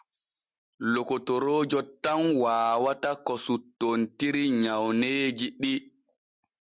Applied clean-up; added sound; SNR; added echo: none; none; none; none.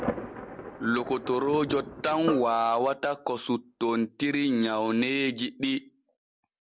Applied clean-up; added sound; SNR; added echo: none; Thunder + Drum; 12 dB; none.